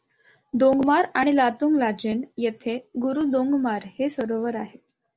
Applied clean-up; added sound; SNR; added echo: none; none; none; none.